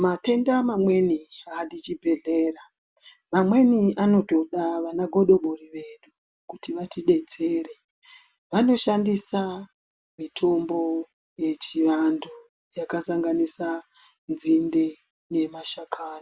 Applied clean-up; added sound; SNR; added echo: none; none; none; none.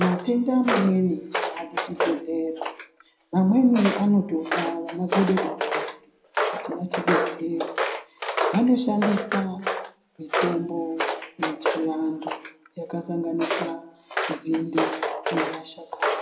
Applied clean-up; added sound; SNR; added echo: none; Walk, footsteps; 3 dB; reverberation time 0.7 s.